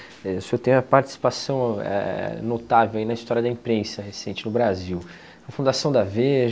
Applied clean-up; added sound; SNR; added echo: none; none; none; none.